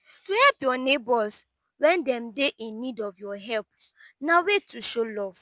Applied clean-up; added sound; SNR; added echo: none; none; none; none.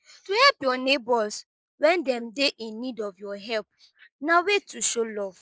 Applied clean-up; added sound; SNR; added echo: neural mask model Resemble Enhance denoiser.